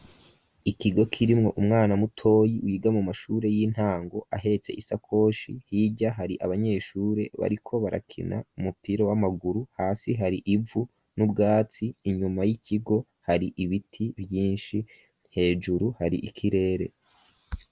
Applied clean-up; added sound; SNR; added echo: none; none; none; none.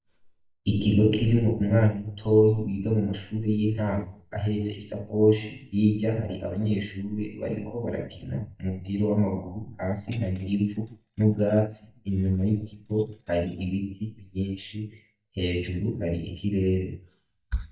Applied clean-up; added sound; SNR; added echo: neural mask model DeepFilterNet 3.